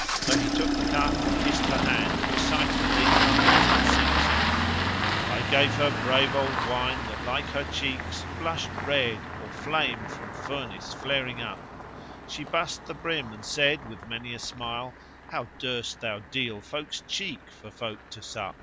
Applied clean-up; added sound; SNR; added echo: none; Engine starting; -3 dB; none.